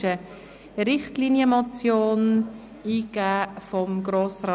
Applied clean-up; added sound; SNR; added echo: none; none; none; none.